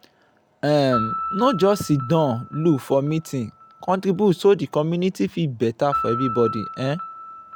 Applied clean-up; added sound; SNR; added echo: none; Piano; 11 dB; none.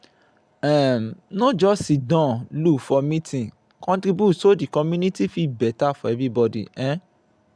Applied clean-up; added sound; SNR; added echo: none; none; none; none.